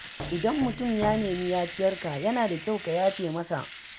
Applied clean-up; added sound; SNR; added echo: none; Domestic sounds, home sounds + Knock; 11 dB; none.